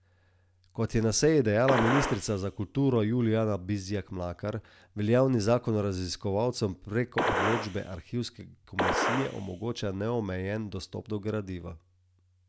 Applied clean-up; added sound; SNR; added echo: none; Gunshot, gunfire; 3 dB; none.